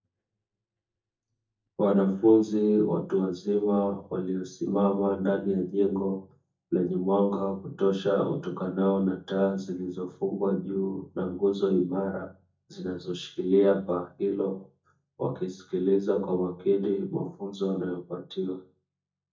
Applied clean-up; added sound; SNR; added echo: neural mask model DeepFilterNet 3.